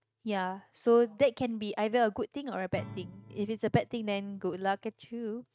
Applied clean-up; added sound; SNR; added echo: neural mask model RNNoise.